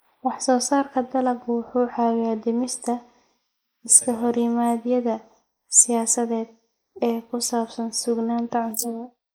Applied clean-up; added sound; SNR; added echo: neural mask model Resemble Enhance denoiser.